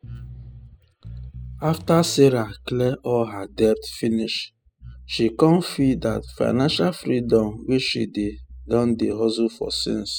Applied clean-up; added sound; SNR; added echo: classical method spectral subtraction.